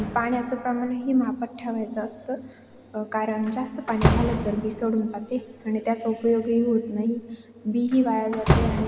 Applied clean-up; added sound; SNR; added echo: none; Slam; 5 dB; none.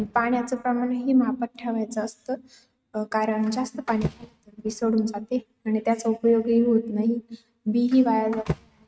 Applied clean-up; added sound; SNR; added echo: neural mask model RNNoise.